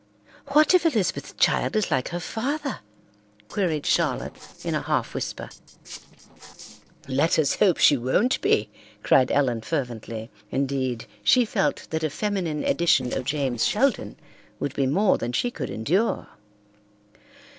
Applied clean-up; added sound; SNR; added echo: neural separator model SepFormer DNS4.